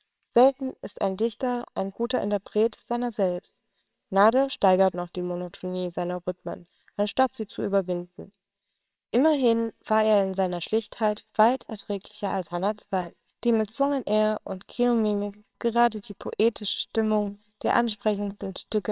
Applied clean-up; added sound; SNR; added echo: neural separator model SepFormer WHAMR!.